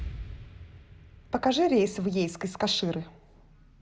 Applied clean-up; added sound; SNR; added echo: none; Explosion; 16 dB; none.